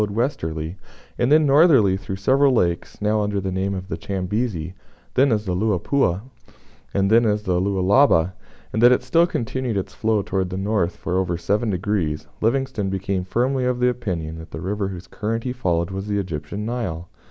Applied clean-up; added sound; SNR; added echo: none; none; none; none.